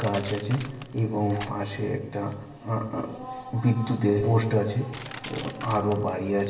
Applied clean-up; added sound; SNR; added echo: none; Crushing; 17 dB; reverberation time 1.0 s.